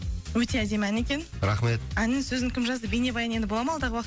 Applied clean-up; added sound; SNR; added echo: none; none; none; none.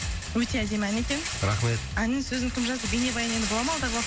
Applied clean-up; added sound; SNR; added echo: none; Rattle; 7 dB; none.